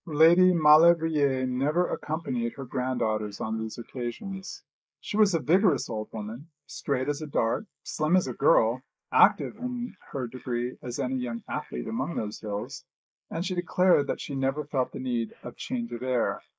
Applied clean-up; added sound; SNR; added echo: neural mask model Resemble Enhance denoiser.